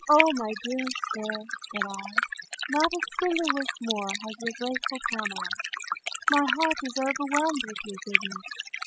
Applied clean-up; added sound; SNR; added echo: classical method spectral subtraction.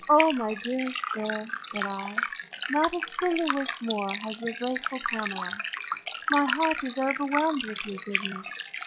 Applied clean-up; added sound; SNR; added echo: classical method log-MMSE.